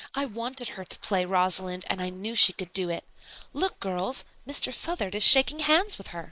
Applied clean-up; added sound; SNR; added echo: neural mask model Resemble Enhance denoiser.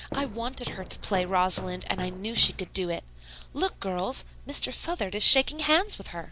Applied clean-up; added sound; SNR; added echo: none; Walk, footsteps; 12 dB; none.